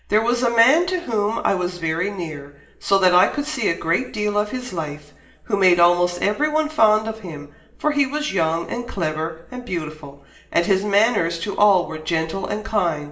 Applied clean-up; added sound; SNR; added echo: none; none; none; reverberation time 1.4 s.